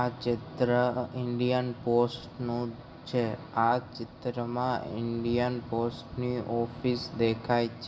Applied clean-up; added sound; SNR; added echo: none; none; none; reverberation time 0.5 s.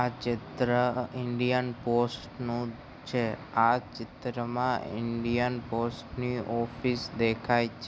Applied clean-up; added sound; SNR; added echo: none; none; none; none.